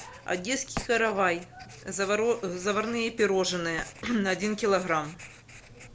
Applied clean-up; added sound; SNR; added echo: none; Writing; 16 dB; none.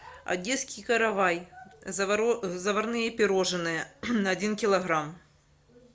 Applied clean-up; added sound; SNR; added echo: none; none; none; none.